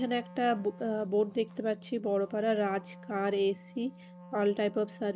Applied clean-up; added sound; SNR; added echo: none; Wind instrument, woodwind instrument; 18 dB; none.